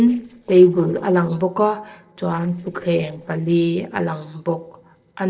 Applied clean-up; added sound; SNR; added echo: neural separator model SepFormer DNS4.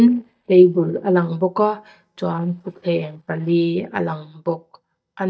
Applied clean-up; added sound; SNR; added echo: neural mask model DeepFilterNet 3.